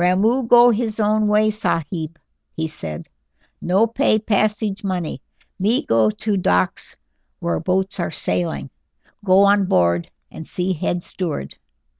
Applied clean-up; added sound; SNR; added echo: none; none; none; none.